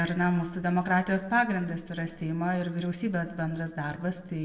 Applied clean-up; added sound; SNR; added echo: none; none; none; reverberation time 1.2 s.